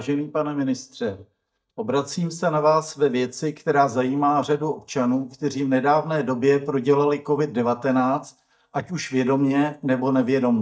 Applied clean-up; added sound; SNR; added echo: neural mask model DeepFilterNet 3.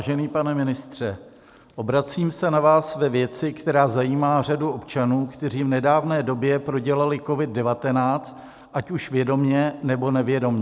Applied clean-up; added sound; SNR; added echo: none; none; none; none.